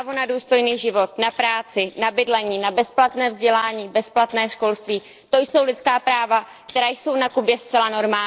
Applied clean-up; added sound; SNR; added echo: neural separator model SepFormer DNS4.